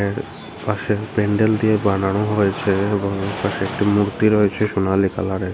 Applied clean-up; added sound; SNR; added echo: none; none; none; none.